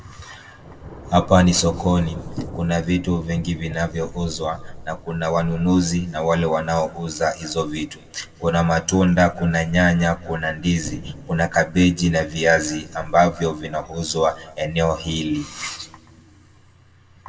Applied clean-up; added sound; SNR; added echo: none; Thunder / Rain; 17 dB; reverberation time 1.4 s.